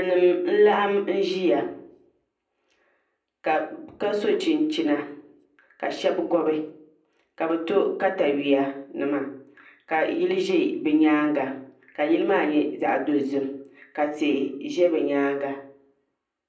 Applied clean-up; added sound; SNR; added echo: none; none; none; reverberation time 0.6 s.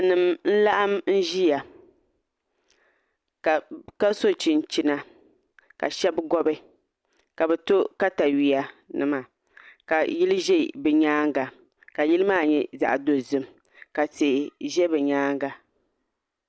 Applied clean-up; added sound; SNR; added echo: none; none; none; none.